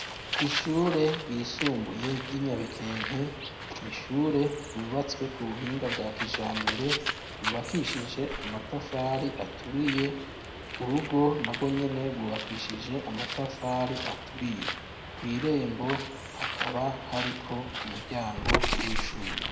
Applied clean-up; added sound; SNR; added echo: none; Bird; 4 dB; reverberation time 0.8 s.